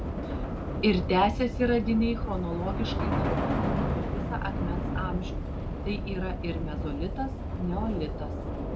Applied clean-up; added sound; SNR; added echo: none; Subway, metro, underground / Train; -1 dB; none.